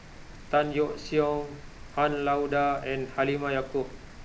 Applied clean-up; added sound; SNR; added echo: none; Rain; 15 dB; none.